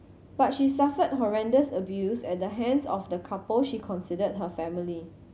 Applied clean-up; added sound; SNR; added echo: none; none; none; none.